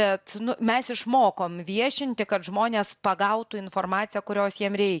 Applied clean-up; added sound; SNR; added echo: none; none; none; none.